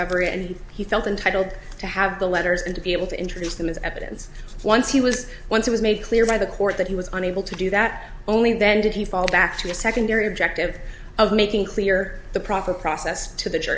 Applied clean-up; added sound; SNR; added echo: none; none; none; none.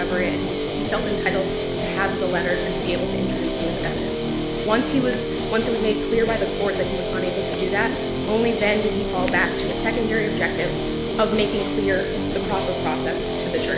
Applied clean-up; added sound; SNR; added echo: none; Guitar; 0 dB; none.